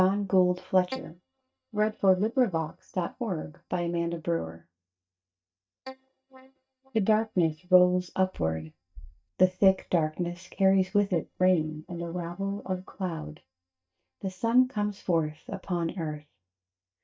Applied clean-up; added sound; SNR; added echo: neural mask model DeepFilterNet 3.